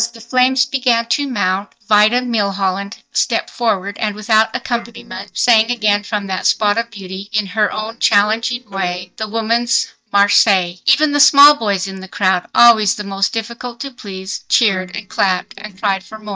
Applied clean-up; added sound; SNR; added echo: neural mask model DeepFilterNet 3.